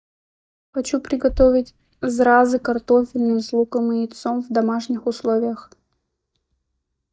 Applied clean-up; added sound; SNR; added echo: neural mask model DeepFilterNet 3.